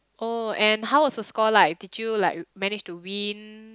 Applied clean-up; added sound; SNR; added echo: none; none; none; none.